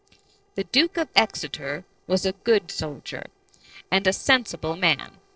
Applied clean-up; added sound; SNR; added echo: neural separator model SepFormer DNS4.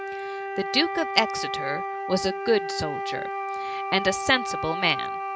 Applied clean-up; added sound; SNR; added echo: none; Wind instrument, woodwind instrument; 3 dB; none.